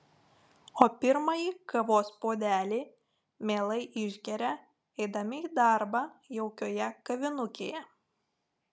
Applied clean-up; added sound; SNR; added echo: none; none; none; none.